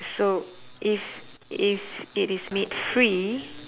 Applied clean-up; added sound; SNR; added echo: none; none; none; none.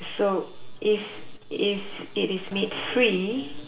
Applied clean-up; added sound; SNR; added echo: none; none; none; reverberation time 0.6 s.